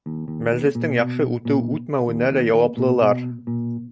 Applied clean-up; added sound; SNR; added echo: none; Bass guitar; 6 dB; none.